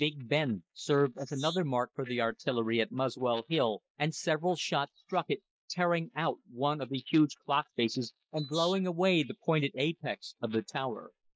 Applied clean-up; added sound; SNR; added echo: neural mask model Resemble Enhance denoiser.